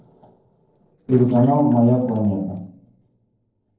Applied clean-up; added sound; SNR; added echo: neural separator model SepFormer DNS4.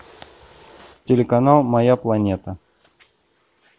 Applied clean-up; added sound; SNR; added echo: none; none; none; none.